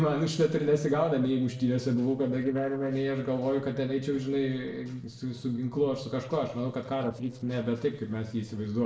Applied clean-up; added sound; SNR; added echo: neural separator model SepFormer DNS4.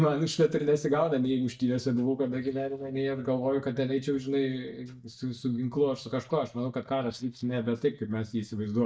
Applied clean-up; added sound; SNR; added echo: neural mask model DeepFilterNet 3.